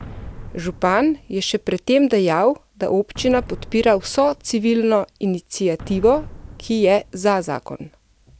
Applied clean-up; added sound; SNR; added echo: none; Boom; 19 dB; none.